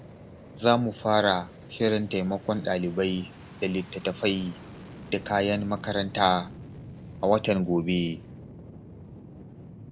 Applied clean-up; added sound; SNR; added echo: none; Fixed-wing aircraft, airplane; 16 dB; none.